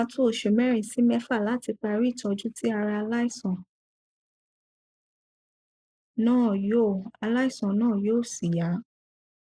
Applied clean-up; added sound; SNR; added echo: neural mask model Resemble Enhance denoiser.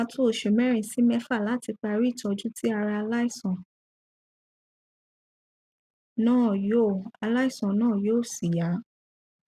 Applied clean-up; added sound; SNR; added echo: none; none; none; none.